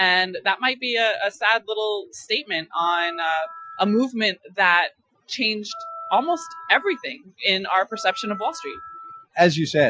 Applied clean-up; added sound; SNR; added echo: classical method Wiener filter.